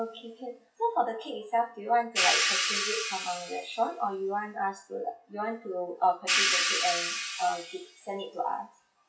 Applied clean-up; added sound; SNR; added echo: classical method WPE with log-MMSE.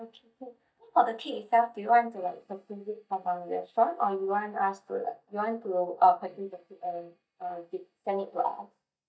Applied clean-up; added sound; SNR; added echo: neural mask model DeepFilterNet 3.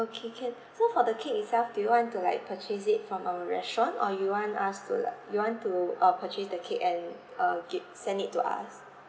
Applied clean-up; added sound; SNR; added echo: none; none; none; none.